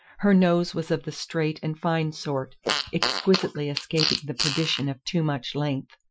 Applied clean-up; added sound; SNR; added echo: classical method Wiener filter.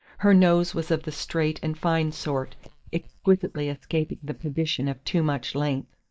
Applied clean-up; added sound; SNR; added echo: neural mask model DeepFilterNet 3.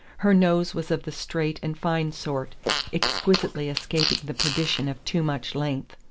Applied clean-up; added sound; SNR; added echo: none; Fart; 5 dB; none.